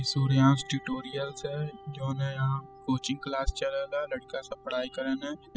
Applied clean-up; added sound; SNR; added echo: classical method spectral subtraction.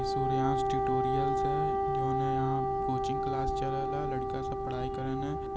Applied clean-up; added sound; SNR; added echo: none; Wind instrument, woodwind instrument; -4 dB; none.